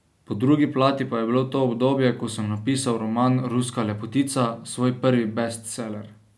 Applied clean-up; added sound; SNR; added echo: none; none; none; none.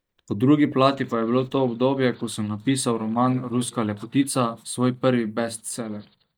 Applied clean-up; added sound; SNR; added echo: neural mask model DeepFilterNet 3.